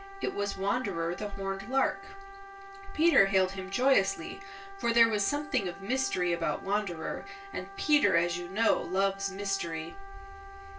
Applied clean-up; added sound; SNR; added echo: none; Wind instrument, woodwind instrument; 15 dB; reverberation time 0.2 s.